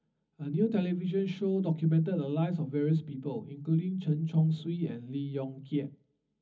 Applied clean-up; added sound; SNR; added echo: none; none; none; reverberation time 0.4 s.